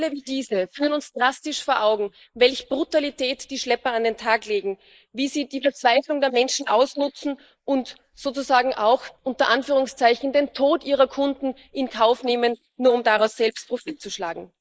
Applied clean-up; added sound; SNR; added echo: neural mask model Resemble Enhance denoiser.